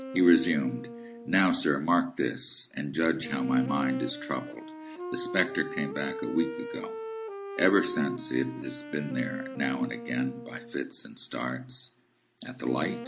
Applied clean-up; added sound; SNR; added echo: none; Wind instrument, woodwind instrument; 10 dB; none.